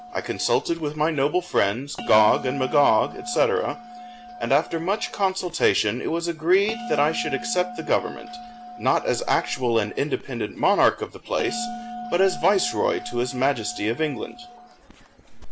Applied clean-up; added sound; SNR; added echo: none; Bell; 14 dB; none.